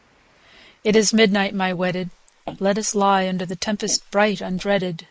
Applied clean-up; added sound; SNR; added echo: neural mask model Resemble Enhance denoiser.